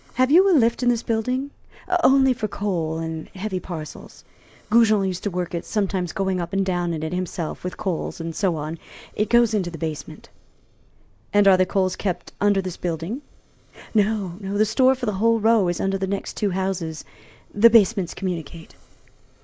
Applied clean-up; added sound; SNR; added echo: neural mask model Resemble Enhance denoiser.